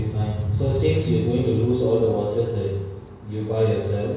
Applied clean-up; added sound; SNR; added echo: none; Chime; 2 dB; reverberation time 1.0 s.